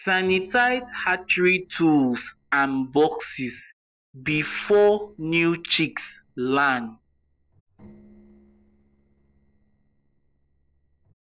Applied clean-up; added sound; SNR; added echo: neural separator model SepFormer DNS4.